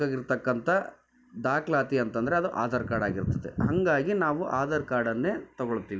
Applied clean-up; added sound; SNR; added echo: none; none; none; none.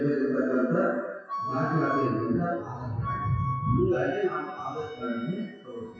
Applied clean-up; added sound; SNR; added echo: classical method WPE with log-MMSE.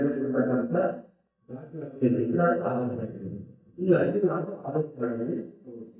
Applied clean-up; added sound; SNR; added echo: neural mask model DeepFilterNet 3.